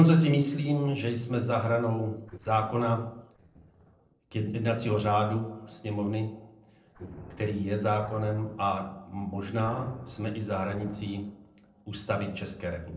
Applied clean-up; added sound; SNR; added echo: neural separator model SepFormer DNS4.